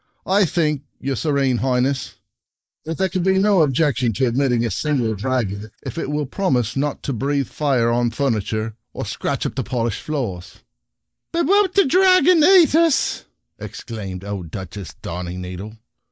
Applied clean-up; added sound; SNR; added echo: neural mask model Resemble Enhance denoiser.